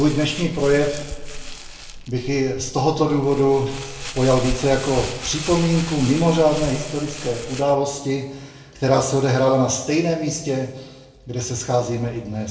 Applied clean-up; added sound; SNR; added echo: none; Crumpling, crinkling; 12 dB; reverberation time 0.8 s.